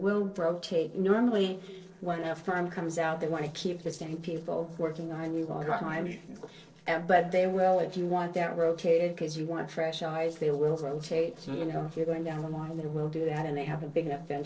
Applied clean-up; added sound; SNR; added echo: neural separator model SepFormer DNS4.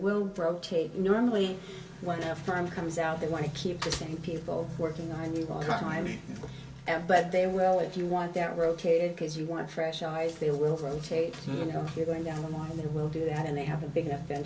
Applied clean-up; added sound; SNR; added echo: none; Motorcycle / Engine; 14 dB; reverberation time 1.1 s.